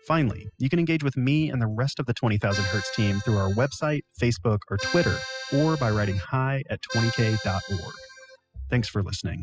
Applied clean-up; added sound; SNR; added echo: classical method spectral subtraction.